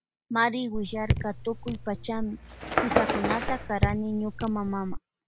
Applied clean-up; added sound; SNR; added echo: none; Raindrop / Drip + Bird; -1 dB; none.